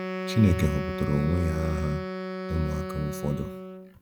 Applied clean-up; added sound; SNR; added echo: none; Wind instrument, woodwind instrument; 6 dB; none.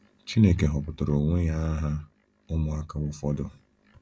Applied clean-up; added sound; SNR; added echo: none; none; none; none.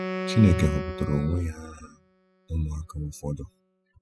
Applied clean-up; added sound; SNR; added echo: classical method spectral subtraction.